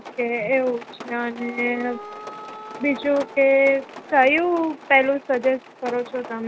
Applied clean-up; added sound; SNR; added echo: none; Wind instrument, woodwind instrument + Rain; 16 dB; none.